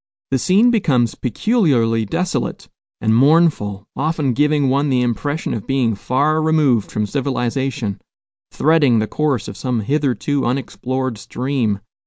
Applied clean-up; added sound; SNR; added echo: none; none; none; none.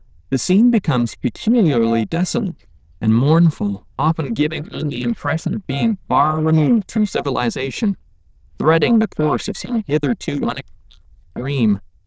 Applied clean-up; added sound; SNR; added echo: neural diffusion model UNIVERSE++.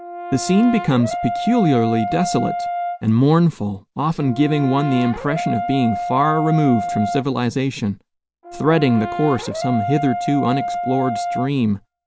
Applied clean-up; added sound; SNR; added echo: none; Brass instrument; 7 dB; none.